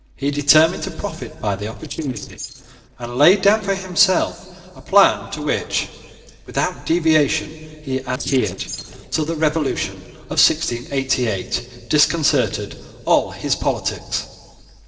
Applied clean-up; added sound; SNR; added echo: neural separator model SepFormer DNS4.